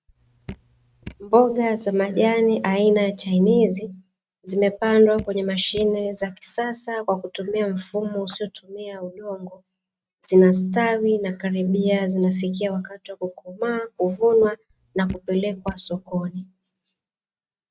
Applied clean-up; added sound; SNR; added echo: neural mask model RNNoise.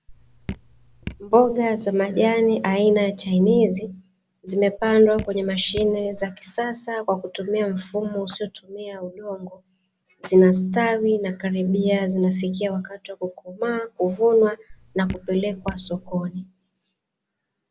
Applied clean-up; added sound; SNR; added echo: none; Drip; 15 dB; none.